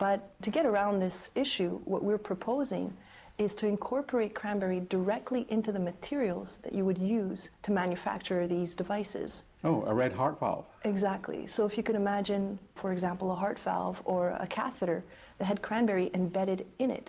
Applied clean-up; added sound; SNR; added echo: none; none; none; none.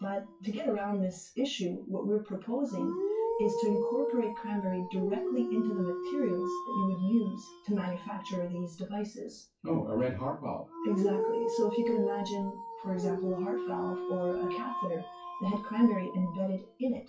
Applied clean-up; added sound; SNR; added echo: classical method WPE with log-MMSE.